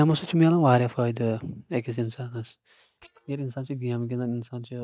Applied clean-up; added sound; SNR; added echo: neural mask model DeepFilterNet 3.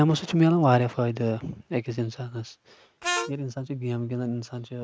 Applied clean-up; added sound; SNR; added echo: neural mask model RNNoise.